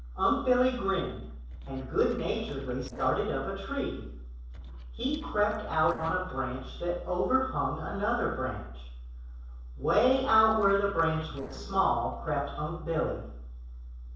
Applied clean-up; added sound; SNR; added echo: neural separator model SepFormer DNS4.